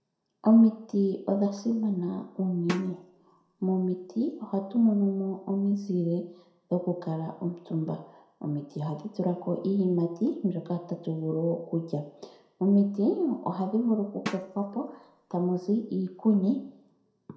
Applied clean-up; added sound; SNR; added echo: none; Drum; 14 dB; reverberation time 0.6 s.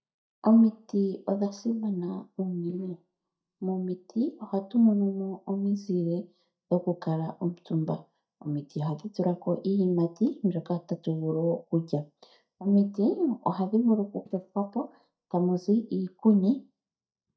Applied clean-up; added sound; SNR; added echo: neural mask model DeepFilterNet 3.